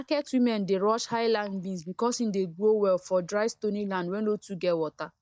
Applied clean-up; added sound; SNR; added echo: neural mask model DeepFilterNet 3.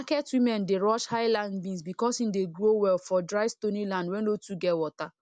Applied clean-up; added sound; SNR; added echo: none; none; none; none.